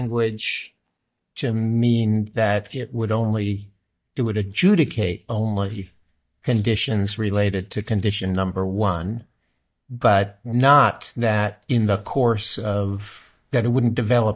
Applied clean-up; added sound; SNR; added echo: neural mask model DeepFilterNet 3.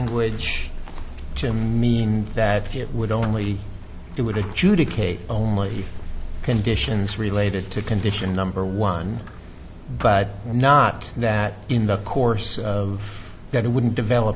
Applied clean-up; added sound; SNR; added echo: none; Squeak; 18 dB; none.